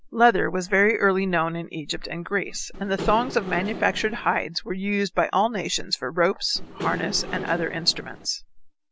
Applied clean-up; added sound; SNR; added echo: none; Engine / Mechanisms; 10 dB; none.